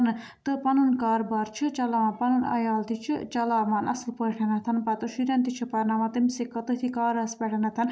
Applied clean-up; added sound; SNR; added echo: none; none; none; none.